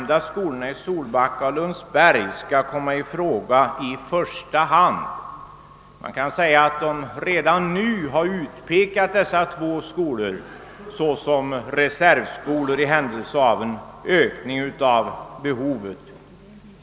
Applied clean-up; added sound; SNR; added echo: none; none; none; none.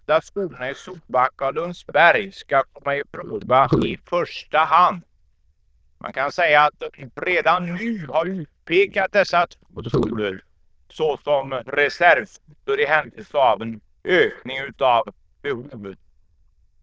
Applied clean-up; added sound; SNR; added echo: neural diffusion model UNIVERSE++.